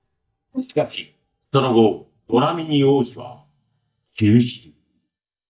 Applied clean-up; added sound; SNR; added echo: neural mask model DeepFilterNet 3.